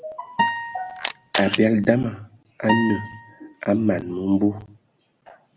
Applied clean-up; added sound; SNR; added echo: none; Camera + Acoustic guitar; 5 dB; none.